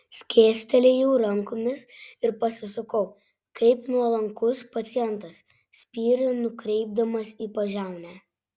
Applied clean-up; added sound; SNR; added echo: none; none; none; none.